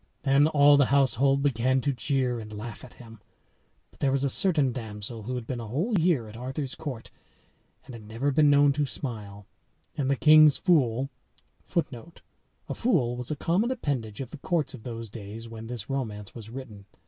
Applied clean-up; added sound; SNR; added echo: none; none; none; none.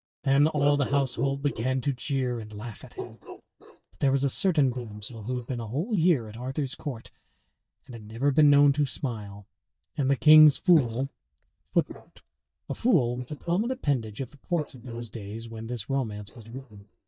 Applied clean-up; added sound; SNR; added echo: neural mask model DeepFilterNet 3.